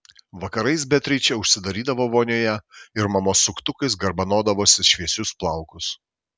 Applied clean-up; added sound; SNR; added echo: none; none; none; none.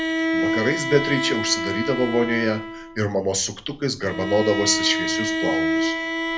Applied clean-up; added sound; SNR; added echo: none; Bowed string instrument; 1 dB; reverberation time 0.3 s.